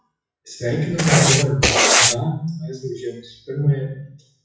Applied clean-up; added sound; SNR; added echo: classical method WPE with log-MMSE.